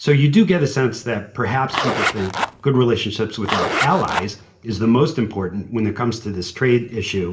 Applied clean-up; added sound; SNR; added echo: none; Zipper (clothing); 3 dB; reverberation time 0.5 s.